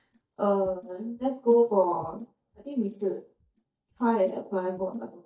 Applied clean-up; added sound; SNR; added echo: neural mask model DeepFilterNet 3.